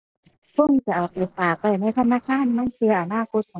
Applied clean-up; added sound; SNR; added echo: neural separator model SepFormer DNS4.